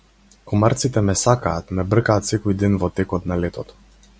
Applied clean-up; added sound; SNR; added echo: none; none; none; none.